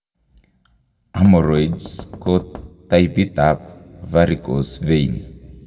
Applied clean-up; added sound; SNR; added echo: none; Knock; 18 dB; reverberation time 1.4 s.